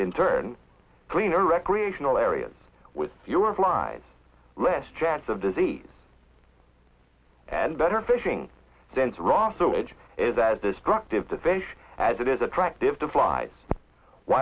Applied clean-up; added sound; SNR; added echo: none; none; none; none.